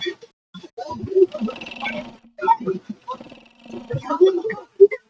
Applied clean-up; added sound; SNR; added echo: neural mask model RNNoise.